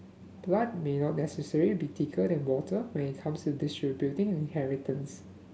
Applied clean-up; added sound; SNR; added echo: none; none; none; none.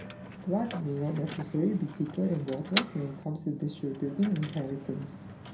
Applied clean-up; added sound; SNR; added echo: none; Motor vehicle (road); 5 dB; reverberation time 0.3 s.